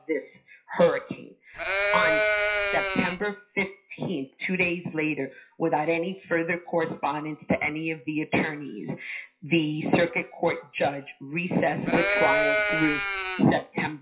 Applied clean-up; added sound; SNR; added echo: classical method WPE with log-MMSE.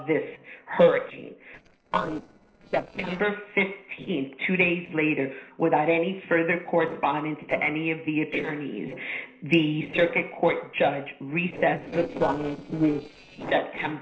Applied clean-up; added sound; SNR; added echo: neural separator model SepFormer DNS4.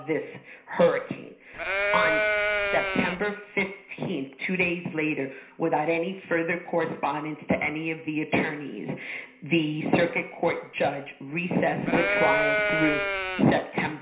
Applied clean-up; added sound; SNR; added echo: none; Livestock, farm animals, working animals; -2 dB; reverberation time 0.5 s.